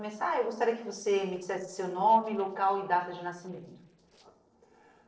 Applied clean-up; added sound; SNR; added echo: neural separator model SepFormer DNS4.